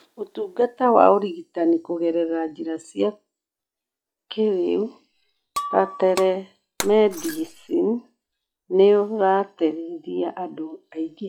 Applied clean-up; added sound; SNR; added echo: classical method log-MMSE.